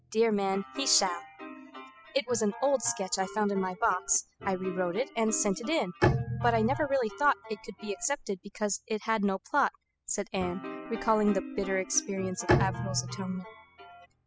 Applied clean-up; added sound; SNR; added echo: classical method spectral subtraction.